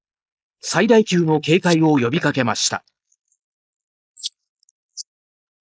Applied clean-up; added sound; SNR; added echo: neural mask model Resemble Enhance denoiser.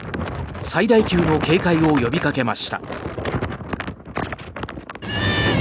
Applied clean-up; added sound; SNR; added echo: none; none; none; none.